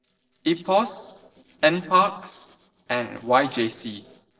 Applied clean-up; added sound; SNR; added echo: neural separator model SepFormer DNS4.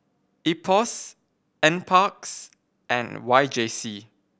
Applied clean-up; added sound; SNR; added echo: none; none; none; none.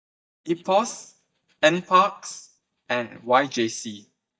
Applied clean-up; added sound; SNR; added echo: neural mask model DeepFilterNet 3.